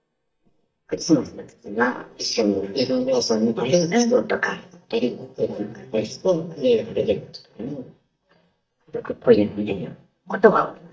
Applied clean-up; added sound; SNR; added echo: neural mask model DeepFilterNet 3.